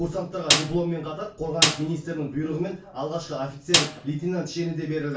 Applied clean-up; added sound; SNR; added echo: none; Snare drum; -3 dB; reverberation time 0.3 s.